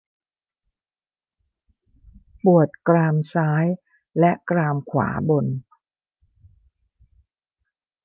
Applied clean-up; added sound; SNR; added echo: none; none; none; none.